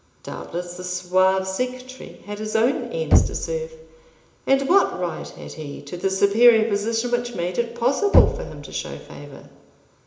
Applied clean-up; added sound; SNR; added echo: none; Knock; 5 dB; reverberation time 0.8 s.